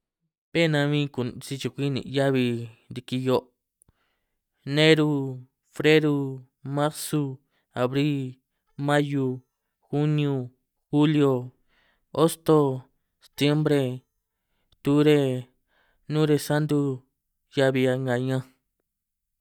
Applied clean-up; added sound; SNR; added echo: neural mask model DeepFilterNet 3.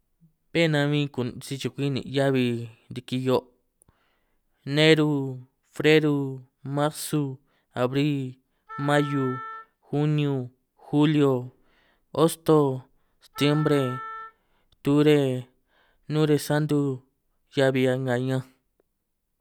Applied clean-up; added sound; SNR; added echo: none; Wind instrument, woodwind instrument; 14 dB; none.